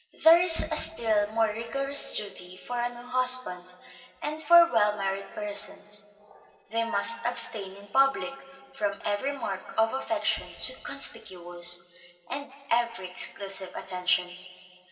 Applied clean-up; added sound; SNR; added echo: neural separator model SepFormer DNS4.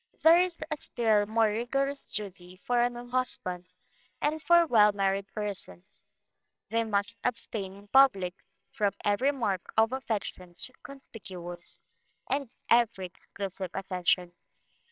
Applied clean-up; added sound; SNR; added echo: neural separator model SepFormer WHAMR!.